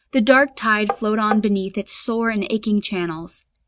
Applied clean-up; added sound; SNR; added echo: neural mask model RNNoise.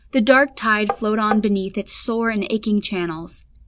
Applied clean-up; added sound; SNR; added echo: none; Tap; 7 dB; none.